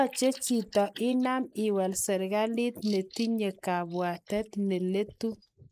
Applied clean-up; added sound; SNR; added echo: neural mask model Resemble Enhance denoiser.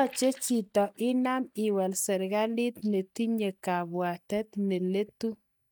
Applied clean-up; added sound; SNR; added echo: neural mask model DeepFilterNet 3.